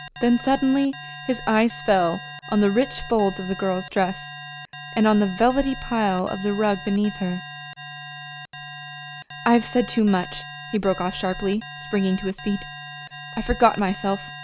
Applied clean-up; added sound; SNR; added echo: none; Alarm; 14 dB; none.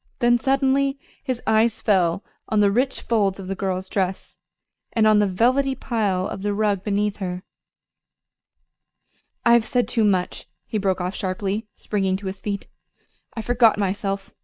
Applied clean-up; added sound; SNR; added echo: neural mask model Resemble Enhance denoiser.